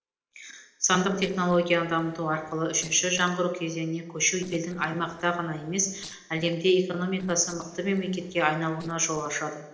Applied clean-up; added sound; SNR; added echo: neural separator model SepFormer DNS4.